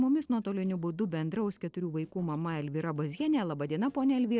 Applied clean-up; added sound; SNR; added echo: neural separator model SepFormer DNS4.